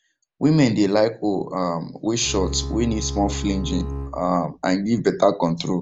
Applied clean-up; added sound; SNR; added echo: none; Bowed string instrument; 7 dB; none.